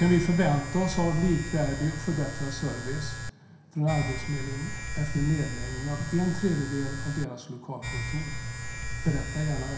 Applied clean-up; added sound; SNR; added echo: none; Domestic sounds, home sounds; 5 dB; reverberation time 0.7 s.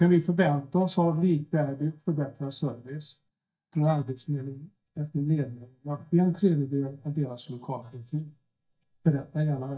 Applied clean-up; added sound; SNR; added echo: neural mask model DeepFilterNet 3.